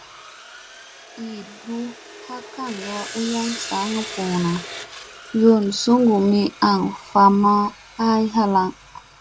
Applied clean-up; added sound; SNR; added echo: none; Sawing; 16 dB; none.